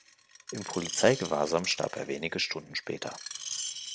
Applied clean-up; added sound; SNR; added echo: none; Screech; 10 dB; none.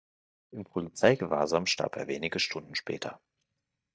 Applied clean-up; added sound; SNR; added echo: neural mask model DeepFilterNet 3.